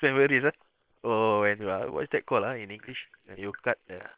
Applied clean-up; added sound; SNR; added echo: neural separator model SepFormer WHAM!.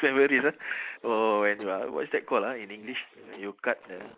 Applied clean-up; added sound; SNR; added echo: neural mask model Resemble Enhance denoiser.